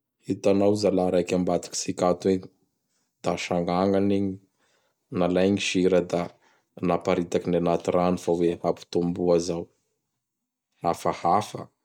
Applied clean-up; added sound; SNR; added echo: none; none; none; none.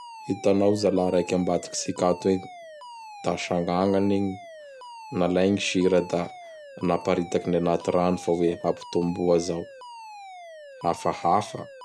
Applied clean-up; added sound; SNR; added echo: none; Alarm; 17 dB; none.